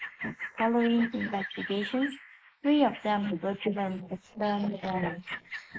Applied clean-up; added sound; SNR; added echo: neural mask model Resemble Enhance denoiser.